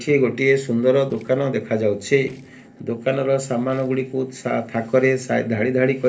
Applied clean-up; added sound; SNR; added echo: neural separator model SepFormer DNS4.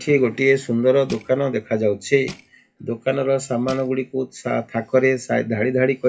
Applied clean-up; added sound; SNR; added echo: classical method WPE with log-MMSE.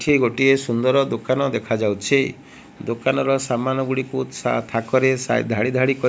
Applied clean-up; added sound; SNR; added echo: none; none; none; none.